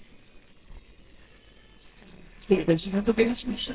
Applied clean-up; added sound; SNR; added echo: neural separator model SepFormer WHAMR!.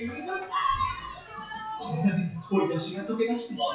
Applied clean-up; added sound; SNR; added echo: classical method WPE with log-MMSE.